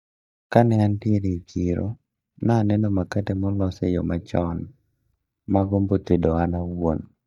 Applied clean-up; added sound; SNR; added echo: neural mask model DeepFilterNet 3.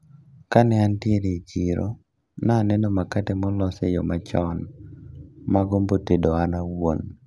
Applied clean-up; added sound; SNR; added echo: none; none; none; none.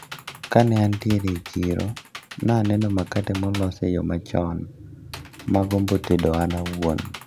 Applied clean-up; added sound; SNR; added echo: none; Computer keyboard; 17 dB; none.